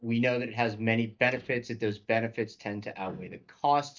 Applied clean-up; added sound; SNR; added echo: neural mask model DeepFilterNet 3.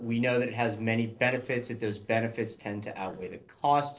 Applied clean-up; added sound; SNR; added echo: neural separator model SepFormer DNS4.